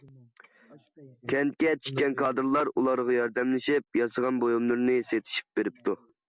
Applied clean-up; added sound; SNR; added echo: none; none; none; none.